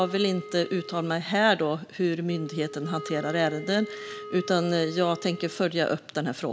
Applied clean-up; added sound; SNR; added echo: none; Wind instrument, woodwind instrument; 15 dB; none.